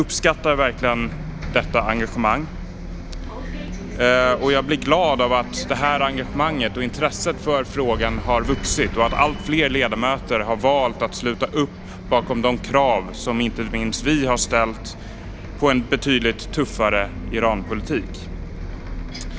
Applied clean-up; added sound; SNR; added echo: none; Bus; 9 dB; none.